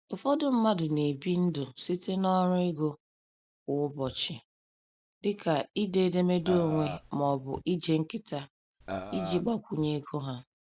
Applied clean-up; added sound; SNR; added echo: none; Burping, eructation; 7 dB; none.